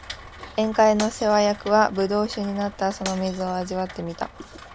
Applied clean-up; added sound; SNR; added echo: none; Shatter + Rain; 16 dB; none.